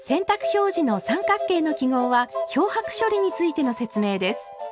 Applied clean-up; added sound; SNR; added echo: none; none; none; none.